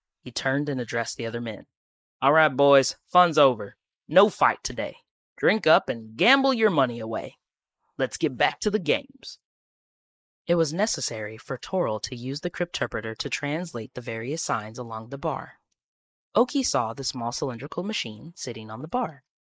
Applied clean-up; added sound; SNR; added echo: neural mask model Resemble Enhance denoiser.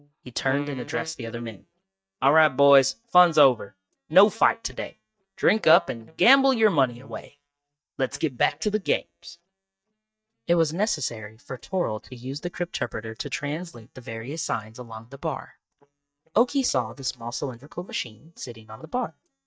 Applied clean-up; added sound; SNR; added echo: neural mask model DeepFilterNet 3.